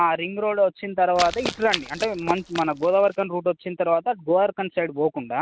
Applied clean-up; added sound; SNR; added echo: none; Run; 10 dB; none.